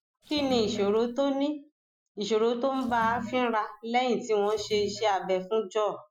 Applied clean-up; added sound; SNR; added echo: classical method Wiener filter.